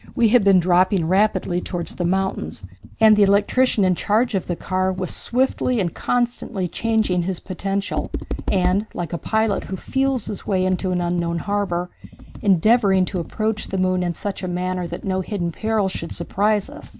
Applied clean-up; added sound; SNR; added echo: none; Computer keyboard; 13 dB; none.